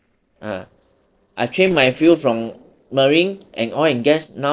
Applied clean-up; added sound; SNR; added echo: neural separator model SepFormer DNS4.